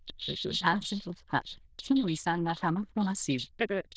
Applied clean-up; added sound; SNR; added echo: neural diffusion model UNIVERSE++.